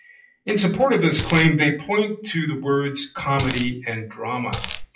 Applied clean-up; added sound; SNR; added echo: classical method WPE with log-MMSE.